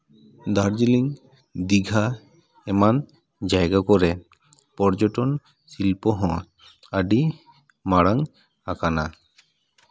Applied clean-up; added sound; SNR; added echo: none; none; none; none.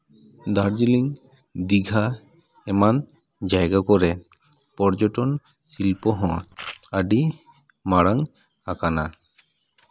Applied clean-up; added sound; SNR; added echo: none; Camera; 18 dB; none.